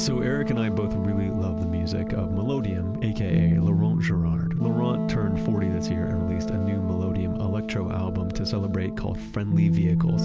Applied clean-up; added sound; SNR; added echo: none; Bass guitar + Wind instrument, woodwind instrument; 0 dB; none.